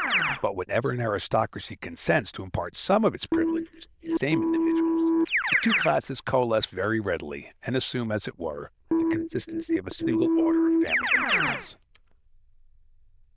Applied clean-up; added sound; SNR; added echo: neural diffusion model UNIVERSE++.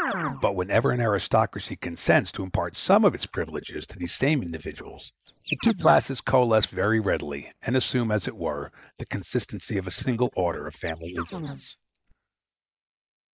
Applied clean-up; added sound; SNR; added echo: neural mask model Resemble Enhance denoiser.